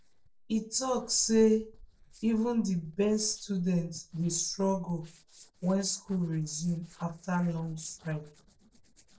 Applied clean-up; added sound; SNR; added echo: neural separator model SepFormer DNS4.